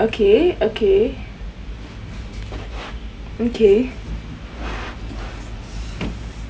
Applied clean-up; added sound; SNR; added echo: none; none; none; none.